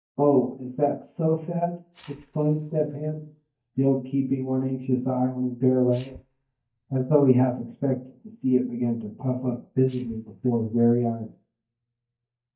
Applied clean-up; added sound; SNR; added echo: neural mask model DeepFilterNet 3.